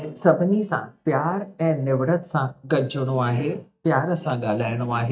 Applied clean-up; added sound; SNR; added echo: neural mask model DeepFilterNet 3.